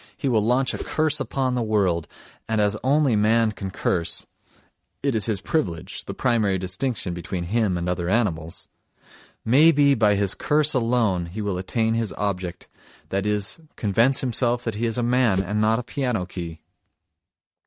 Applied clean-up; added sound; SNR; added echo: neural mask model RNNoise.